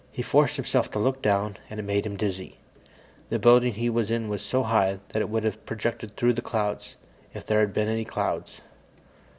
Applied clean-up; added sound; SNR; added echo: none; none; none; none.